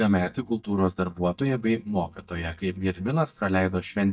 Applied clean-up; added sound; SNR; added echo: neural mask model DeepFilterNet 3.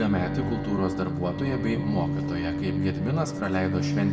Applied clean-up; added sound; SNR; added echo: none; Bowed string instrument; 1 dB; reverberation time 1.5 s.